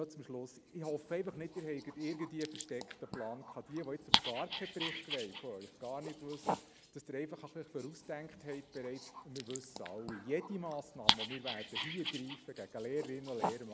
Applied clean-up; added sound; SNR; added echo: none; Dog; -1 dB; none.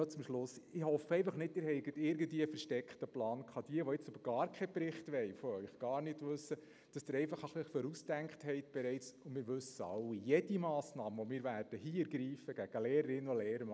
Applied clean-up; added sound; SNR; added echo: none; none; none; none.